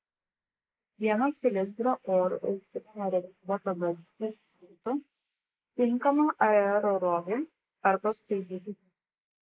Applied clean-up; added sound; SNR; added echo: neural mask model Resemble Enhance denoiser.